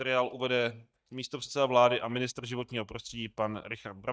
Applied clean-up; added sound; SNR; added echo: neural mask model DeepFilterNet 3.